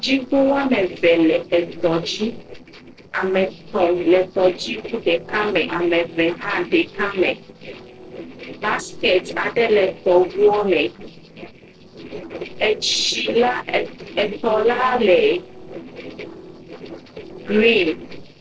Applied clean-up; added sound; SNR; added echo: neural separator model SepFormer DNS4.